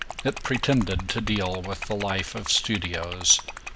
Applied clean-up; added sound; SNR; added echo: none; Liquid; 10 dB; none.